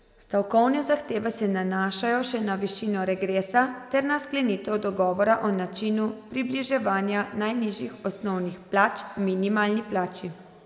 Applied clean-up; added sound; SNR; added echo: none; none; none; none.